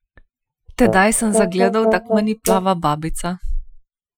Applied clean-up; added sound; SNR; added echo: classical method Wiener filter.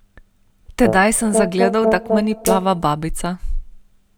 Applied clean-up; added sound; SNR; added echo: none; Brass instrument; 1 dB; none.